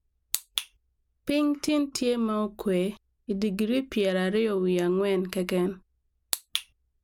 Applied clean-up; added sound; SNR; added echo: none; none; none; none.